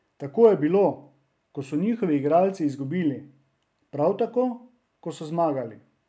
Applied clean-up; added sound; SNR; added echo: none; none; none; none.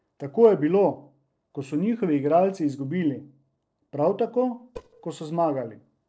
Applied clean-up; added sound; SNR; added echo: neural separator model SepFormer DNS4.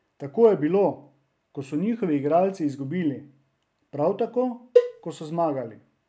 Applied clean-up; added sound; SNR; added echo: none; Cowbell; 0 dB; none.